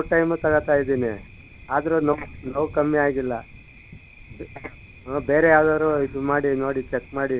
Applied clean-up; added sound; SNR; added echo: none; Thunder; 18 dB; none.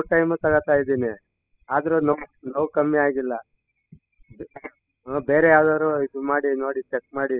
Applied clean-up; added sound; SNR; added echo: classical method spectral subtraction.